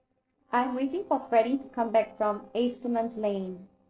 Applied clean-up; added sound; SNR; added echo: neural separator model SepFormer DNS4.